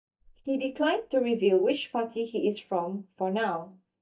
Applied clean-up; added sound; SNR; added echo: neural mask model DeepFilterNet 3.